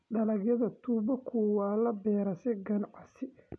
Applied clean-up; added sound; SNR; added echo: none; none; none; none.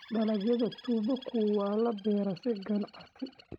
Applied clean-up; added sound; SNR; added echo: neural mask model RNNoise.